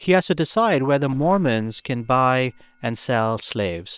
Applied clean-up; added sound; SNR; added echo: neural separator model SepFormer WHAM!.